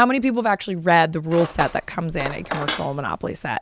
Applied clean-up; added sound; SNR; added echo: none; Cutlery, silverware; 9 dB; none.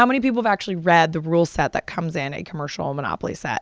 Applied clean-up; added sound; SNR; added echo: none; none; none; none.